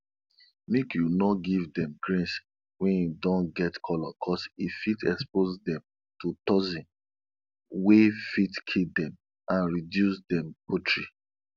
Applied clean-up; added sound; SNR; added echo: none; none; none; none.